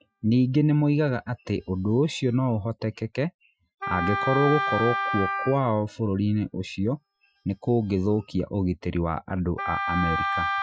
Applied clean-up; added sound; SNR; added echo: classical method Wiener filter.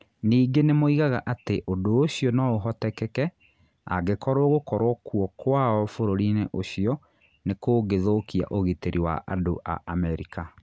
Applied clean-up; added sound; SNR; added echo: none; none; none; none.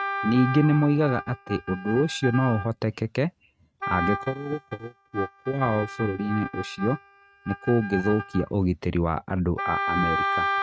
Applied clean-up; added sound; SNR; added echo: neural mask model RNNoise.